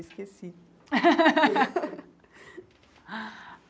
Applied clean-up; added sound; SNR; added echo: none; none; none; none.